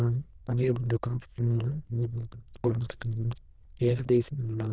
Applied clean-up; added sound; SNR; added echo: neural diffusion model UNIVERSE++.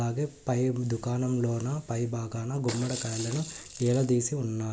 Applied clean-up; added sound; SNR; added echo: none; Rattle / Rattle (instrument); 11 dB; none.